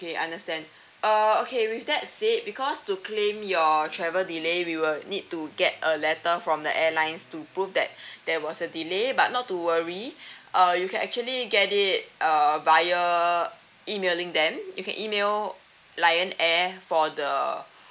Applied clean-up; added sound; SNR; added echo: none; none; none; none.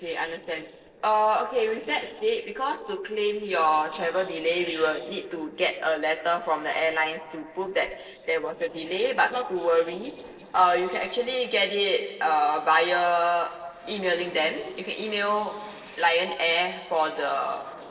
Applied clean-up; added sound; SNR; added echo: neural separator model SepFormer DNS4.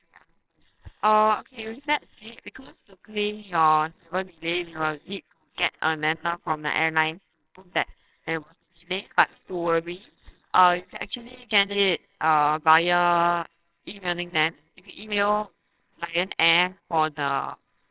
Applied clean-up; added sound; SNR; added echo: neural separator model SepFormer WHAMR!.